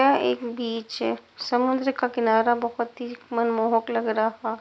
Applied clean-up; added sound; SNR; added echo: none; none; none; none.